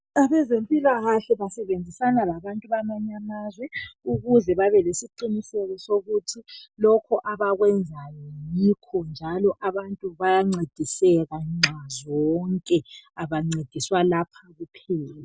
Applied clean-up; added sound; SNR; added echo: none; none; none; none.